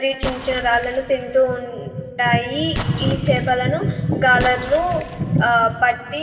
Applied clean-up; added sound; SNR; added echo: none; Explosion; 13 dB; reverberation time 2.4 s.